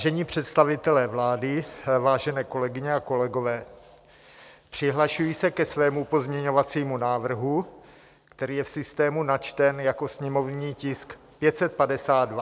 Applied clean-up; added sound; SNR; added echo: none; none; none; none.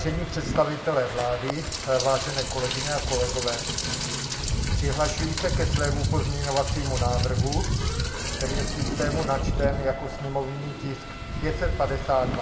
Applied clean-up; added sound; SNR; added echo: none; Rain; -1 dB; reverberation time 1.1 s.